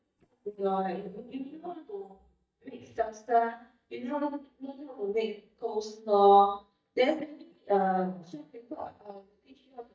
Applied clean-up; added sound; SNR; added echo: neural mask model DeepFilterNet 3.